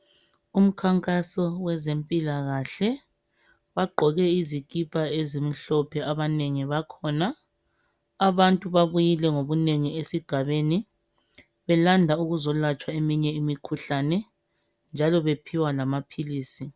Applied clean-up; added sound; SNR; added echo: none; none; none; none.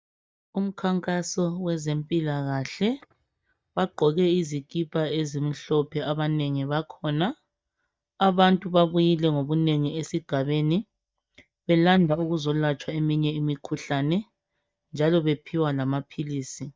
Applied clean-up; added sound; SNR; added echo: neural mask model DeepFilterNet 3.